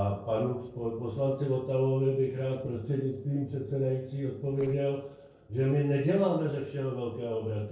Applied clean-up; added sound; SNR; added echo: neural separator model SepFormer DNS4.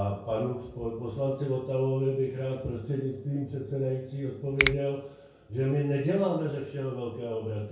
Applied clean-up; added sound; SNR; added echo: none; Finger snapping; 4 dB; reverberation time 0.6 s.